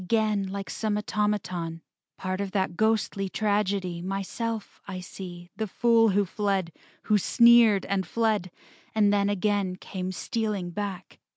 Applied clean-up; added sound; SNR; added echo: none; none; none; none.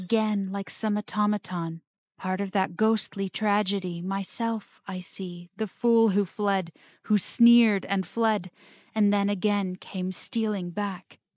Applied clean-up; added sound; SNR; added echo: neural mask model Resemble Enhance denoiser.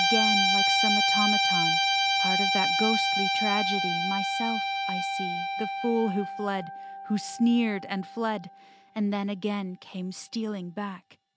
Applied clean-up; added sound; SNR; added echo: none; Guitar; -3 dB; none.